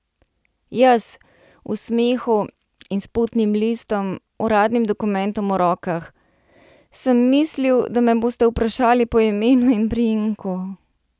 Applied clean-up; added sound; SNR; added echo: none; none; none; none.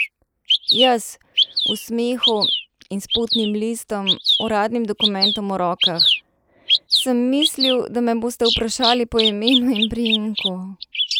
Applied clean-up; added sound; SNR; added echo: neural mask model Resemble Enhance denoiser.